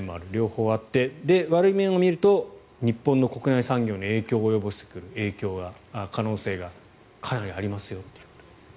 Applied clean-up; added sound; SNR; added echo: none; none; none; none.